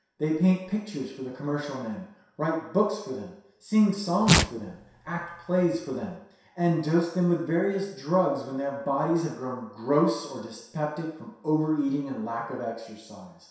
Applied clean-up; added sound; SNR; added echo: none; Tearing; 1 dB; reverberation time 0.7 s.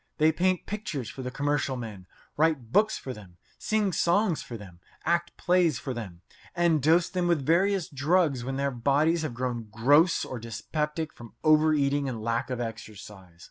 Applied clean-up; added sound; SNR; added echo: none; none; none; none.